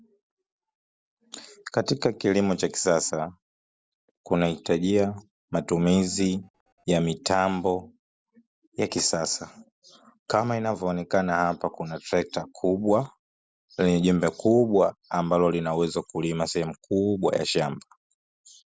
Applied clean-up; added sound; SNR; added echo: neural separator model SepFormer DNS4.